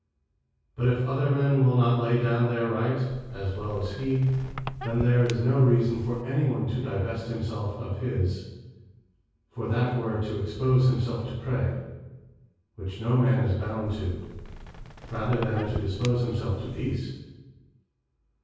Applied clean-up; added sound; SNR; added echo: none; Squeak; 12 dB; reverberation time 1.3 s.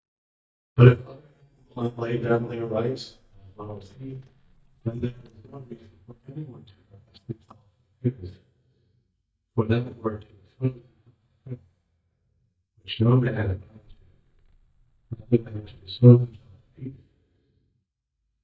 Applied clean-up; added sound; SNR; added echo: neural mask model DeepFilterNet 3.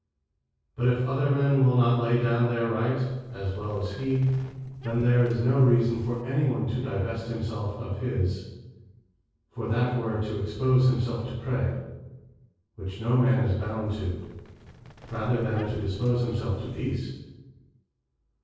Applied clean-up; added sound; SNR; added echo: neural separator model SepFormer DNS4.